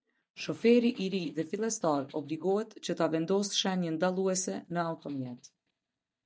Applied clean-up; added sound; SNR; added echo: neural mask model DeepFilterNet 3.